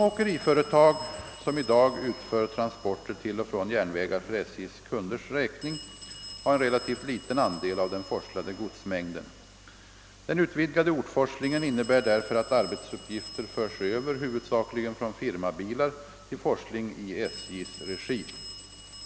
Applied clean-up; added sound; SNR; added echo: none; Telephone; 18 dB; none.